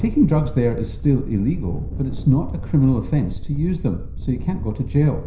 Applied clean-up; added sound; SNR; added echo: none; Thunder; 7 dB; reverberation time 0.5 s.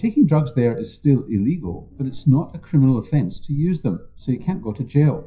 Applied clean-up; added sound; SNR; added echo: classical method WPE with log-MMSE.